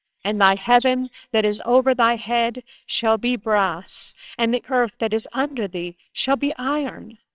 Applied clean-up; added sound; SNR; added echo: neural separator model SepFormer WHAMR!.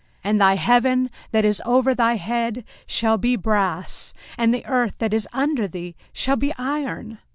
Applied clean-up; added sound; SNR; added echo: none; none; none; none.